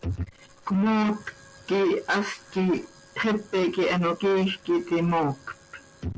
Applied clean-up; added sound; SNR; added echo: none; none; none; none.